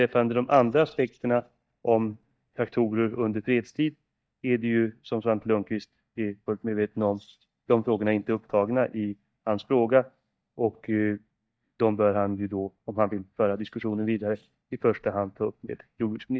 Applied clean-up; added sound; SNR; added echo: neural mask model DeepFilterNet 3.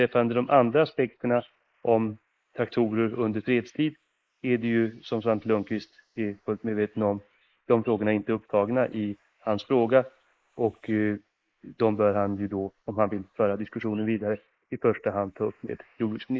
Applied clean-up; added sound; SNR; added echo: neural mask model Resemble Enhance denoiser.